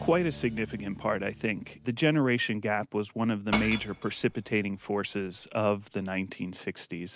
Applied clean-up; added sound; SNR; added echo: none; Shatter / Crushing; 10 dB; none.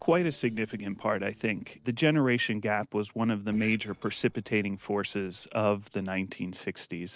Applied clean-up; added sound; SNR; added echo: neural separator model SepFormer DNS4.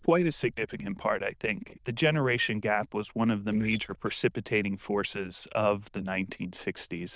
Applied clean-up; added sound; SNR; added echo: neural diffusion model UNIVERSE++.